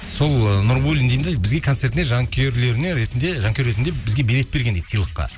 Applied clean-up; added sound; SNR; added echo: none; Thunder; 14 dB; none.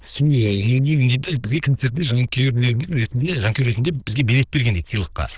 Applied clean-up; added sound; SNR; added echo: neural diffusion model UNIVERSE++.